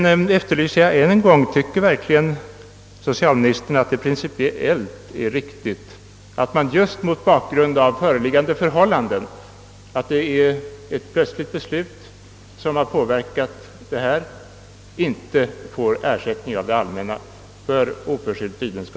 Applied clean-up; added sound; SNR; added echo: none; none; none; none.